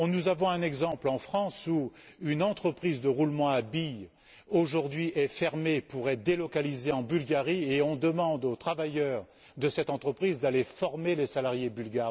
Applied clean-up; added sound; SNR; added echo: none; none; none; none.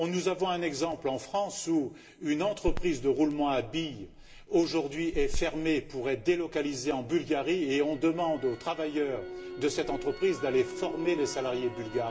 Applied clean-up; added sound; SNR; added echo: none; Crackle; 10 dB; reverberation time 0.7 s.